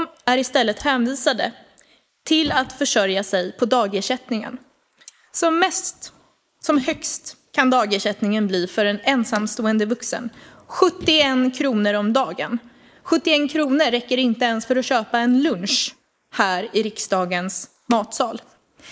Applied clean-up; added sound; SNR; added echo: neural mask model Resemble Enhance denoiser.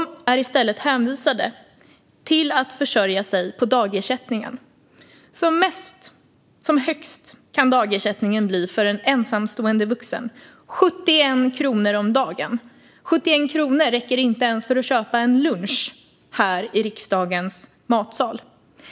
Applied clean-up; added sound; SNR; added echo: none; none; none; none.